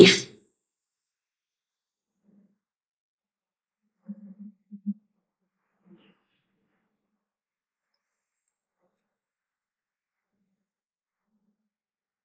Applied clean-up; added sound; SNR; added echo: neural mask model Resemble Enhance denoiser.